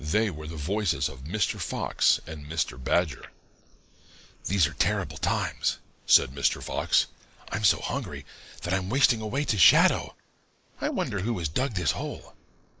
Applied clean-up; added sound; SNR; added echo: neural mask model Resemble Enhance denoiser.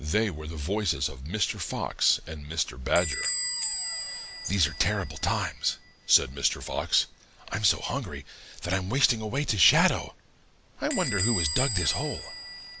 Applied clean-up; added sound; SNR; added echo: none; Squeak / Bell; 8 dB; none.